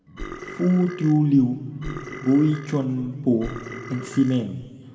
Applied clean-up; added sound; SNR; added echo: none; Burping, eructation; 15 dB; reverberation time 2.1 s.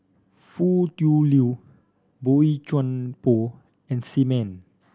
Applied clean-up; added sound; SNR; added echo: none; none; none; none.